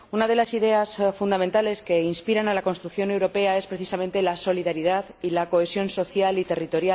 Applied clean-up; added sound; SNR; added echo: none; none; none; none.